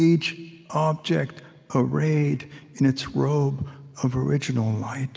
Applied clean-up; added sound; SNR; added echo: none; none; none; none.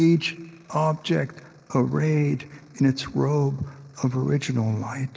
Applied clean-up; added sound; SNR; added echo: neural mask model Resemble Enhance denoiser.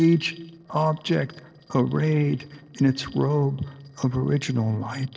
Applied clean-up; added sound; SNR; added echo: neural separator model SepFormer DNS4.